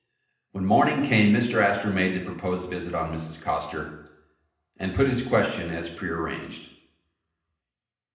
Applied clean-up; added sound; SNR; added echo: none; none; none; reverberation time 0.8 s.